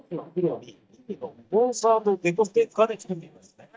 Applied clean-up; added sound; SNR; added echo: neural mask model DeepFilterNet 3.